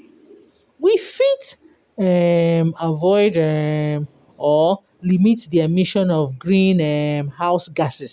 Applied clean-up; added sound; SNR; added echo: none; none; none; none.